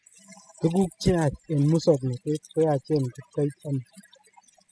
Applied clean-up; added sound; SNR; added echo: classical method spectral subtraction.